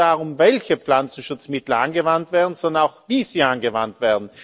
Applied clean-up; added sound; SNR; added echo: none; none; none; none.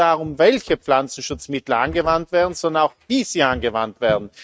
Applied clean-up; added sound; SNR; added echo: neural mask model RNNoise.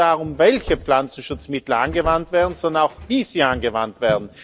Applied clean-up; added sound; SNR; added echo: none; Slam + Walk, footsteps; 16 dB; none.